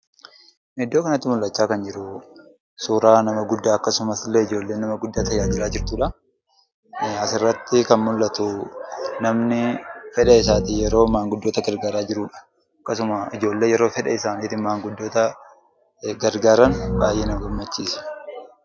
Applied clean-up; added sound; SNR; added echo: none; Piano; 3 dB; none.